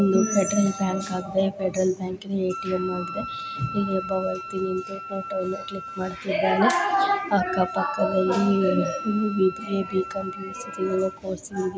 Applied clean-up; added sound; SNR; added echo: none; Wind instrument, woodwind instrument; 12 dB; none.